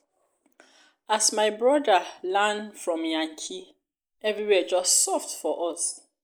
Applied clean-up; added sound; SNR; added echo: neural mask model Resemble Enhance denoiser.